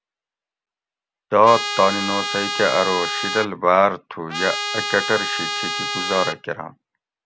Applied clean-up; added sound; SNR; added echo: none; Trumpet; 4 dB; none.